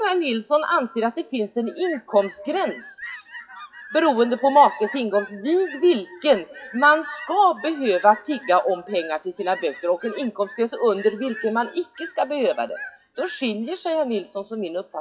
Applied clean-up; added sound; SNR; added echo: classical method WPE with log-MMSE.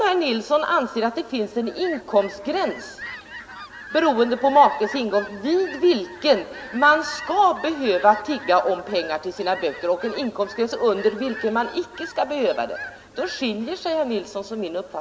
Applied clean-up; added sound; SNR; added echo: none; Fowl; 17 dB; reverberation time 1.9 s.